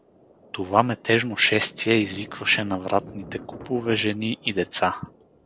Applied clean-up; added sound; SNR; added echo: none; Thunder; 20 dB; none.